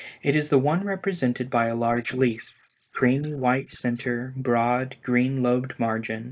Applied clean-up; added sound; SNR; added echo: neural mask model Resemble Enhance denoiser.